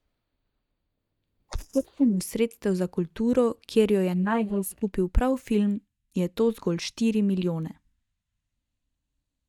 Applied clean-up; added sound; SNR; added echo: neural mask model DeepFilterNet 3.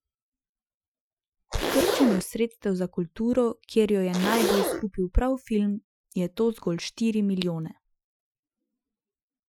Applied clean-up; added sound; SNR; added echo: classical method Wiener filter.